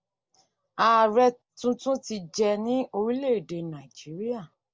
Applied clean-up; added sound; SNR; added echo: none; none; none; none.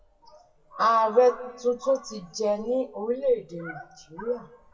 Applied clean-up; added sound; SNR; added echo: classical method WPE with log-MMSE.